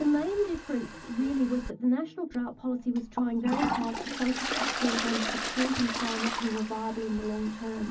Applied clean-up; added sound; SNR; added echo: none; Toilet flush; 5 dB; reverberation time 0.4 s.